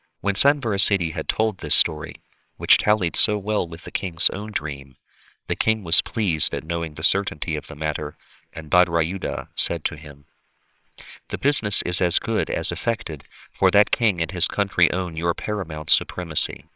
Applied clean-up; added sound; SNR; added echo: neural separator model SepFormer WHAMR!.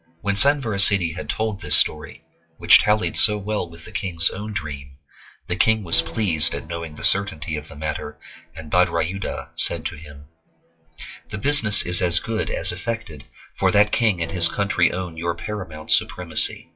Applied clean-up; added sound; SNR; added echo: classical method WPE with log-MMSE.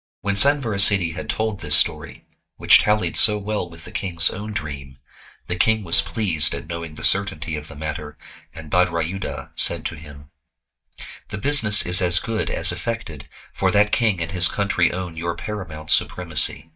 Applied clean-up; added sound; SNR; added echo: neural mask model DeepFilterNet 3.